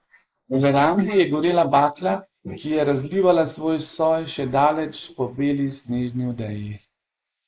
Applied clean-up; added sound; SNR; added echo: neural mask model Resemble Enhance denoiser.